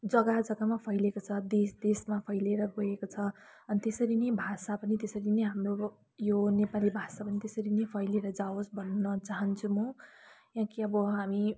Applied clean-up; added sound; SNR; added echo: none; none; none; none.